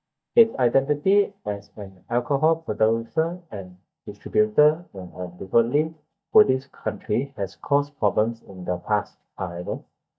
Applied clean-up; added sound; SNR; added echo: neural mask model DeepFilterNet 3.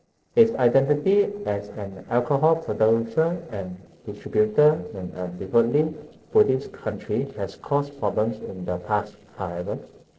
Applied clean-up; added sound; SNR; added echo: neural separator model SepFormer DNS4.